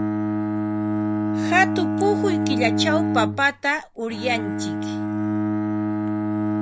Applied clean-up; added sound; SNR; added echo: none; Bowed string instrument; -2 dB; none.